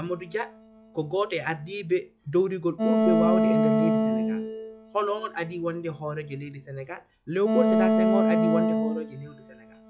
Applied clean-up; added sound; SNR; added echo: classical method log-MMSE.